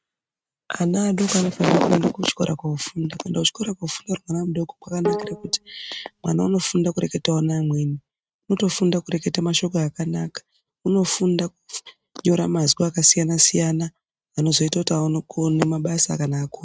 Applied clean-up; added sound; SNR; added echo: neural mask model RNNoise.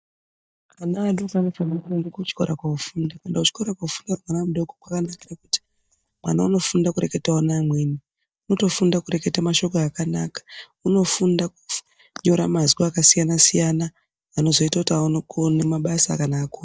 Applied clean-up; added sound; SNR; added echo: neural mask model DeepFilterNet 3.